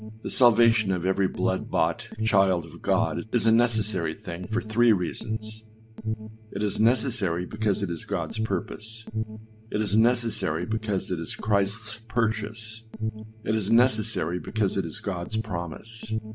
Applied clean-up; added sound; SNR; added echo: none; Alarm; 6 dB; none.